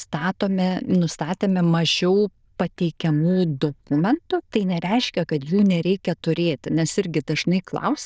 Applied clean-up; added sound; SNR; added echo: neural diffusion model UNIVERSE++.